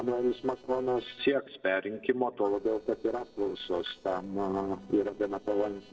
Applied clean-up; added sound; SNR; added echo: neural separator model SepFormer DNS4.